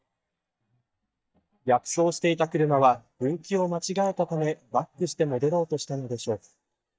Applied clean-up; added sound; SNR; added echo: neural mask model DeepFilterNet 3.